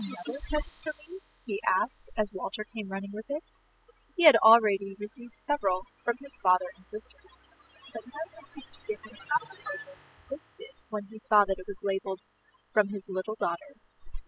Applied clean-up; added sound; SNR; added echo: classical method spectral subtraction.